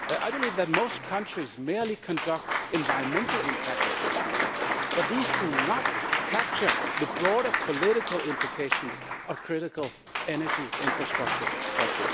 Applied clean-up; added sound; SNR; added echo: none; Applause / Cheering; -1 dB; none.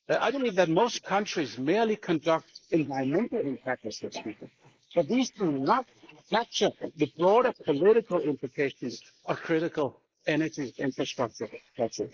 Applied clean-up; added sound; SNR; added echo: neural mask model Resemble Enhance denoiser.